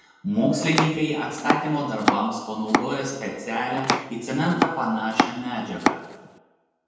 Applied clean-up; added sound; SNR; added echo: none; Domestic sounds, home sounds; 1 dB; reverberation time 1.1 s.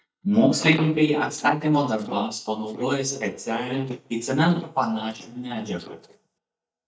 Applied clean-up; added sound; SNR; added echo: neural mask model DeepFilterNet 3.